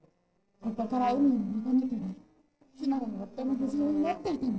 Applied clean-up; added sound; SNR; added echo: neural separator model SepFormer DNS4.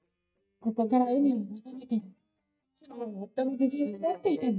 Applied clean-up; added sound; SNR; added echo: neural mask model DeepFilterNet 3.